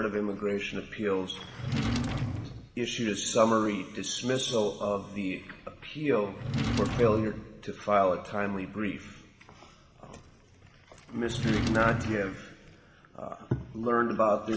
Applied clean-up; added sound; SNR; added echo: none; Drawer open or close; 2 dB; reverberation time 1.5 s.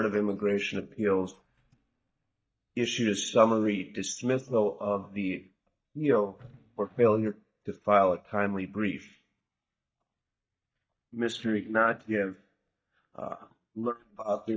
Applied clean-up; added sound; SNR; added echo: neural mask model DeepFilterNet 3.